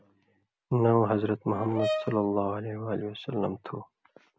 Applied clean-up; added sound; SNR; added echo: none; Brass instrument; 6 dB; none.